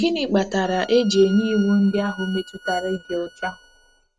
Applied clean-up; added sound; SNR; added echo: neural mask model RNNoise.